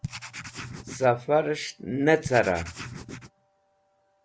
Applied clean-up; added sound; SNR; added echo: none; Writing; 11 dB; none.